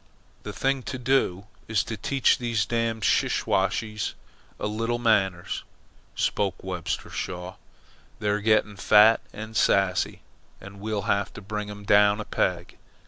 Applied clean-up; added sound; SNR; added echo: none; none; none; none.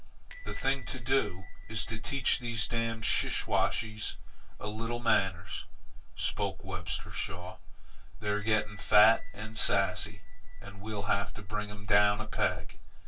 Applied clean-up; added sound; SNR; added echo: none; Door / Bell; 17 dB; reverberation time 0.1 s.